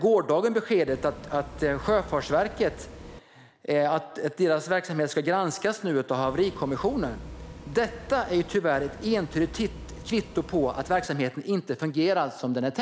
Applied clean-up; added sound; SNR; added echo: none; Bus; 15 dB; none.